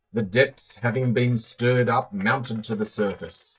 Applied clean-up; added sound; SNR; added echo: neural mask model DeepFilterNet 3.